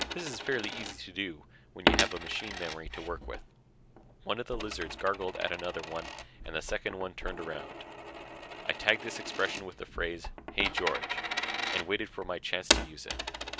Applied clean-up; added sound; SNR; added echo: none; Coin (dropping); 0 dB; none.